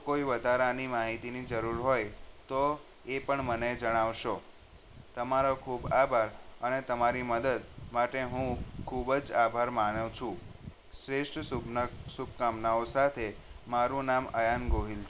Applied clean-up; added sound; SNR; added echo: none; none; none; none.